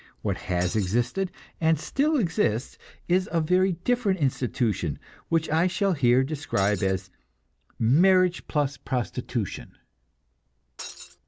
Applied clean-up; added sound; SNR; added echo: none; Shatter; 14 dB; none.